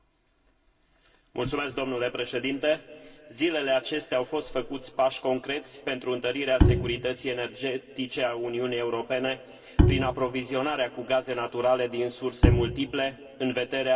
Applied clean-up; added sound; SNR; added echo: none; Bowed string instrument; -3 dB; reverberation time 2.4 s.